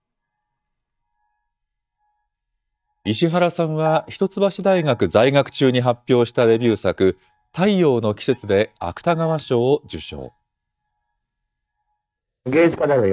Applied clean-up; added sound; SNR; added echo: neural mask model DeepFilterNet 3.